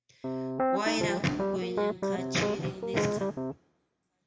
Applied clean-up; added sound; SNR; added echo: none; Piano; -4 dB; reverberation time 0.9 s.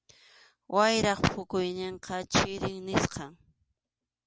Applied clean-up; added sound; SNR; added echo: none; none; none; none.